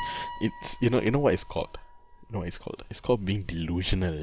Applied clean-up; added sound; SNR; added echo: none; Piano; 15 dB; none.